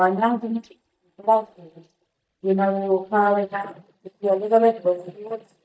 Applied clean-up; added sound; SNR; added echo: neural mask model DeepFilterNet 3.